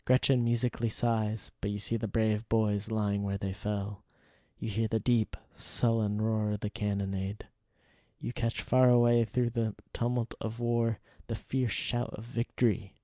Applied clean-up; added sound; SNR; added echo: none; none; none; none.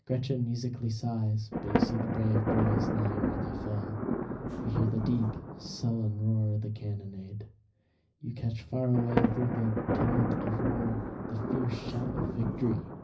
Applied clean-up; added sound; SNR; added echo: none; Thunder; 2 dB; reverberation time 0.4 s.